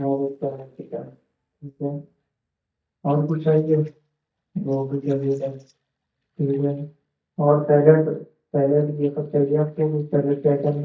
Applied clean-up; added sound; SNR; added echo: neural mask model DeepFilterNet 3.